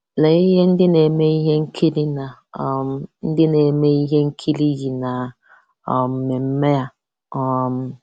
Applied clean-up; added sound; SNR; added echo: none; none; none; none.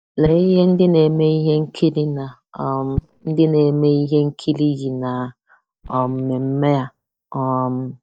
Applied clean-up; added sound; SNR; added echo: neural mask model DeepFilterNet 3.